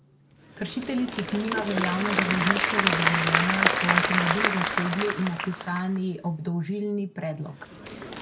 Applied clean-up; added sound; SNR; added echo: none; Applause / Crowd; -1 dB; none.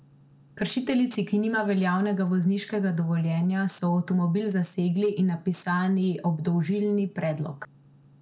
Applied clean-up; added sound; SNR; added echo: none; none; none; none.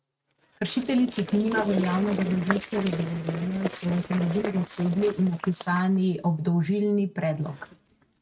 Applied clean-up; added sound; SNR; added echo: neural mask model RNNoise.